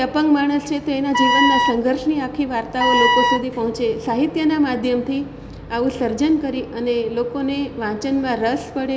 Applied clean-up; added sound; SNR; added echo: none; Wind instrument, woodwind instrument; -1 dB; none.